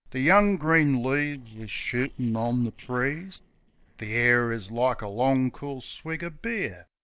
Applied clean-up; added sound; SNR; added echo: neural separator model SepFormer DNS4.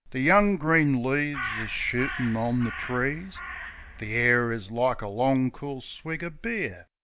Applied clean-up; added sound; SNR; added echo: none; Crow; 10 dB; none.